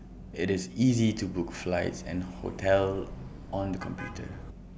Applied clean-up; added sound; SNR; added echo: none; Car passing by; 15 dB; none.